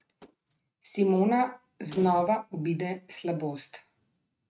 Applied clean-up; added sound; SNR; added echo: neural mask model RNNoise.